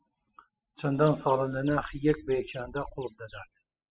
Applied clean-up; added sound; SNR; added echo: classical method spectral subtraction.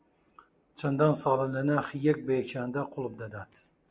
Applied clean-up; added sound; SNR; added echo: none; none; none; none.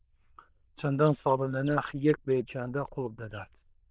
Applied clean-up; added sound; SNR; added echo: neural diffusion model UNIVERSE++.